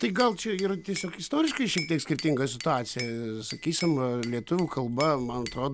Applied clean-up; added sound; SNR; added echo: none; Glass / Bell; 14 dB; none.